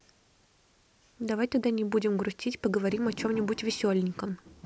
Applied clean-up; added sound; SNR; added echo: none; none; none; none.